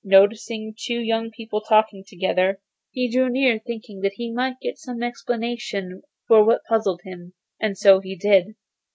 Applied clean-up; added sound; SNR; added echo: none; none; none; none.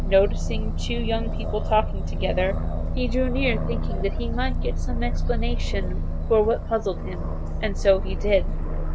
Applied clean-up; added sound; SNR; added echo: none; Aircraft; -2 dB; none.